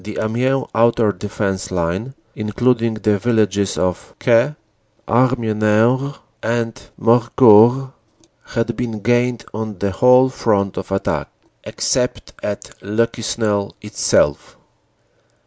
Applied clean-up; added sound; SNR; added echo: none; none; none; none.